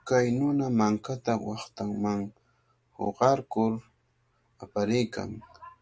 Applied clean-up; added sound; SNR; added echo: none; none; none; none.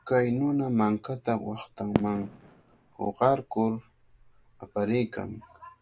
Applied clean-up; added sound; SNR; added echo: none; Fireworks; 10 dB; none.